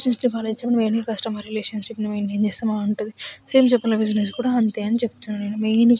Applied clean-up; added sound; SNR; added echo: none; none; none; none.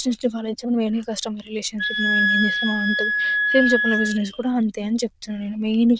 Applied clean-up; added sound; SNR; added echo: neural diffusion model UNIVERSE++.